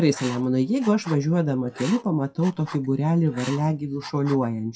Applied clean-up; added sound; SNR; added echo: classical method WPE with log-MMSE.